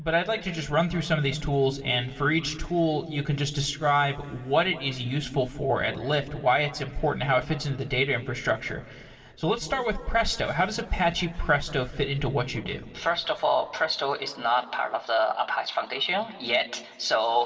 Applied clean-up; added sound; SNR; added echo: none; none; none; reverberation time 2.9 s.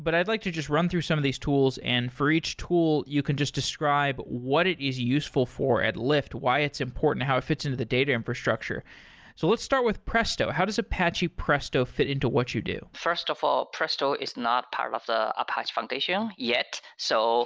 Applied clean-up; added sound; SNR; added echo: none; none; none; none.